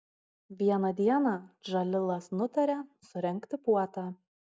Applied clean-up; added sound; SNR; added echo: none; none; none; none.